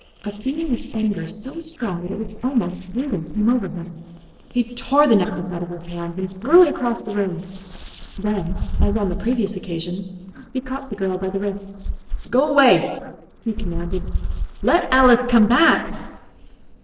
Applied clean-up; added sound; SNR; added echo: neural separator model SepFormer DNS4.